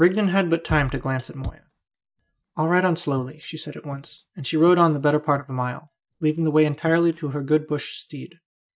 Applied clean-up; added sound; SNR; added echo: neural mask model DeepFilterNet 3.